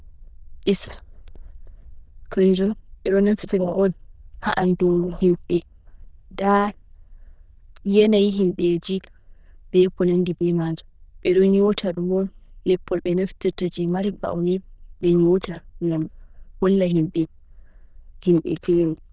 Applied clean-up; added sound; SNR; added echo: neural diffusion model UNIVERSE++.